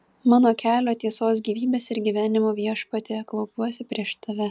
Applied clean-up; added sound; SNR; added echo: none; none; none; none.